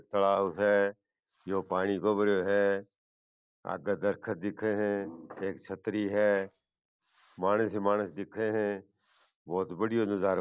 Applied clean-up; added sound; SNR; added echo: neural separator model SepFormer DNS4.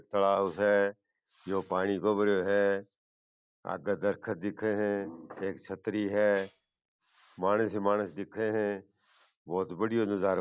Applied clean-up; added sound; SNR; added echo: none; Tambourine; 14 dB; none.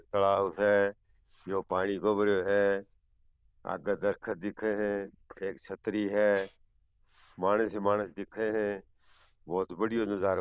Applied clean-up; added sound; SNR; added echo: neural diffusion model UNIVERSE++.